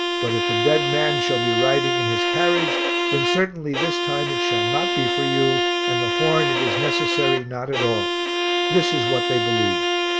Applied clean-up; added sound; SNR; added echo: none; Bowed string instrument; -3 dB; none.